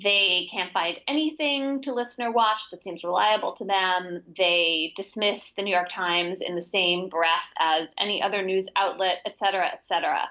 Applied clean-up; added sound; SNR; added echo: none; none; none; none.